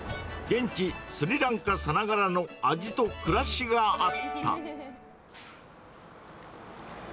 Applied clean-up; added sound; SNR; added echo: none; Car passing by / Traffic noise, roadway noise / Engine; 19 dB; none.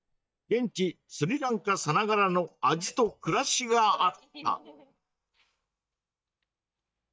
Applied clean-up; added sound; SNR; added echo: neural mask model DeepFilterNet 3.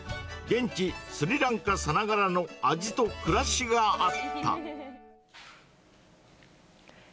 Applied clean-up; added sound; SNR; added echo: none; none; none; none.